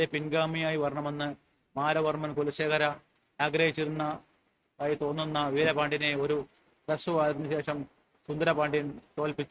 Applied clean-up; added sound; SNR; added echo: neural mask model RNNoise.